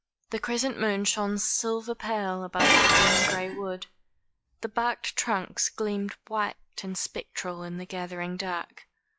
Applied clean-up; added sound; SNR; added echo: classical method log-MMSE.